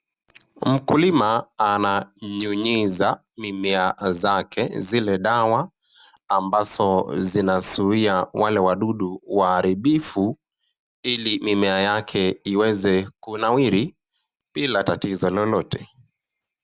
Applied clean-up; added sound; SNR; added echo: none; none; none; none.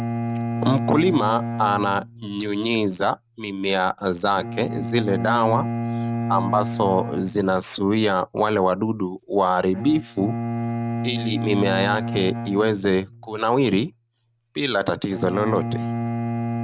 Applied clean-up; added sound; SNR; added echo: neural mask model RNNoise.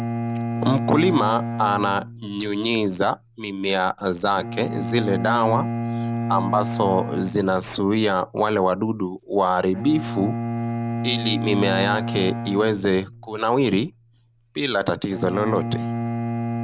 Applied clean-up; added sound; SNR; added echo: none; Bowed string instrument; 6 dB; none.